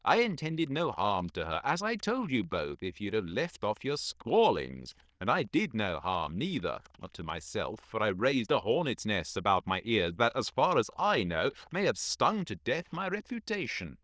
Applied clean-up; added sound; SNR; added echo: neural diffusion model UNIVERSE++.